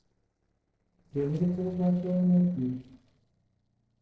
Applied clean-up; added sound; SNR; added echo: neural separator model SepFormer DNS4.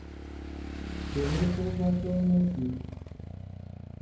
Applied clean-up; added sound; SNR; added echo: none; Motorcycle / Engine; 6 dB; reverberation time 0.9 s.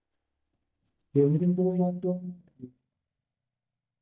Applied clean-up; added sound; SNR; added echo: neural mask model DeepFilterNet 3.